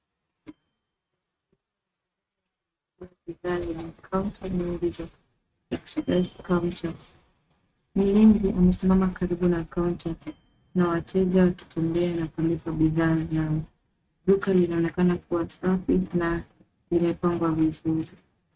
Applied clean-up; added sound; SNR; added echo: neural mask model RNNoise.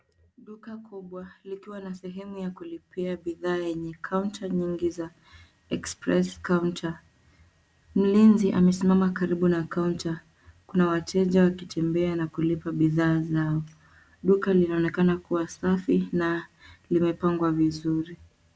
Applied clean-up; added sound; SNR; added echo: none; none; none; none.